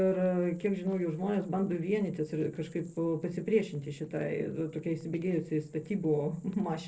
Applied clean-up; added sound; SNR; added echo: neural separator model SepFormer DNS4.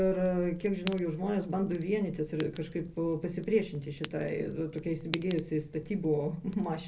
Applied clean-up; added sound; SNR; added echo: none; Fire; 15 dB; reverberation time 0.3 s.